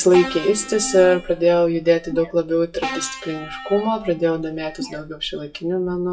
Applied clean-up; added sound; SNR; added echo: classical method WPE with log-MMSE.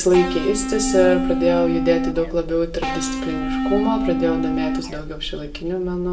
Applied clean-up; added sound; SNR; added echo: none; Electric guitar / Bass guitar; 2 dB; reverberation time 0.5 s.